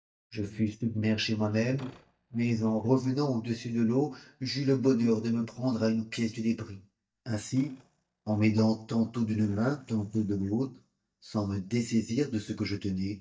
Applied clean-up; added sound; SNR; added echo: neural mask model DeepFilterNet 3.